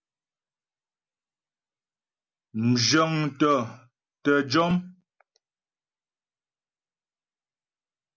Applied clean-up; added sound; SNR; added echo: none; none; none; none.